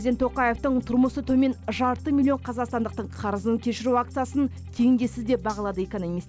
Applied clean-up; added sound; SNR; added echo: none; none; none; none.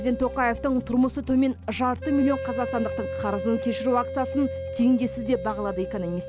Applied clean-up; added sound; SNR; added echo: none; Wind instrument, woodwind instrument; 9 dB; none.